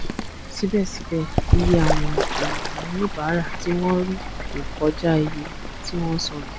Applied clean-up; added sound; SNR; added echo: none; Bird / Fowl; 0 dB; none.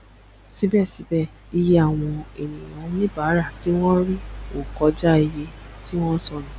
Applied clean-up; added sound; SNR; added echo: none; none; none; none.